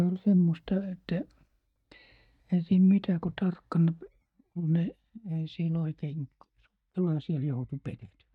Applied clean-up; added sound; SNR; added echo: neural mask model DeepFilterNet 3.